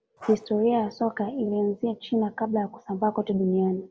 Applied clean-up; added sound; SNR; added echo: none; Bark; 19 dB; none.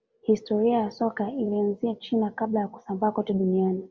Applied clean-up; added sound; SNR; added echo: none; none; none; none.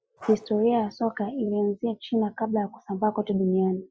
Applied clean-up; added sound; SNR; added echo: classical method Wiener filter.